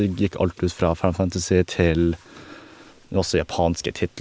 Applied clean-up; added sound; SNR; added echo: none; none; none; none.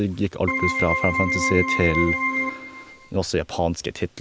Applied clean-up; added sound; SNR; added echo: none; Keyboard (musical); 0 dB; none.